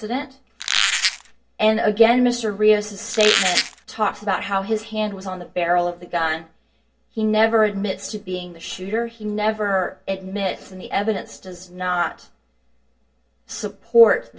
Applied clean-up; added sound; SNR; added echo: none; Squeak; -1 dB; reverberation time 0.1 s.